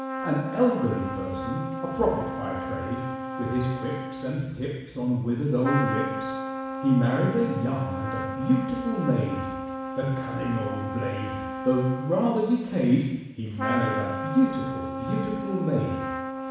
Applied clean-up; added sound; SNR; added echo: none; Trumpet; 6 dB; reverberation time 1.1 s.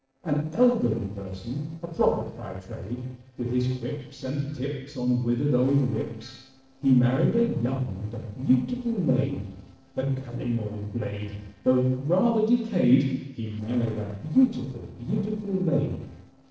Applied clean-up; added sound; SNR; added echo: neural separator model SepFormer DNS4.